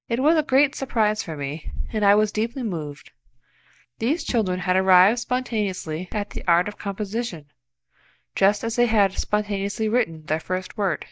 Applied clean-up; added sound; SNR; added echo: neural mask model DeepFilterNet 3.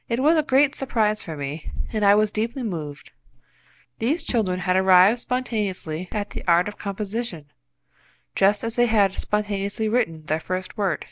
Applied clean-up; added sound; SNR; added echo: none; Bowed string instrument; 18 dB; none.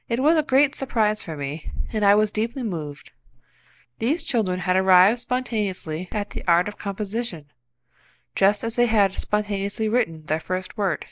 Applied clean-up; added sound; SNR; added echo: neural mask model Resemble Enhance denoiser.